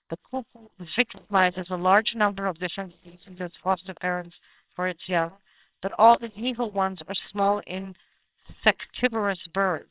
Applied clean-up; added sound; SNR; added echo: neural separator model SepFormer WHAMR!.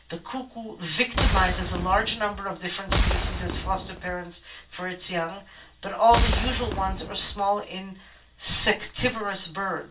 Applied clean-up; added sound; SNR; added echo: none; Boom; -1 dB; reverberation time 0.2 s.